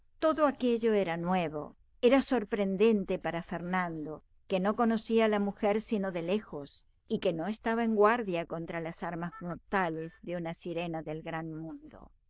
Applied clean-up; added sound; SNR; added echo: neural diffusion model UNIVERSE++.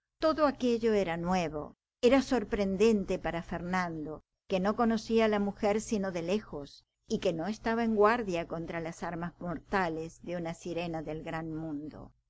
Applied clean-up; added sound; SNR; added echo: none; none; none; none.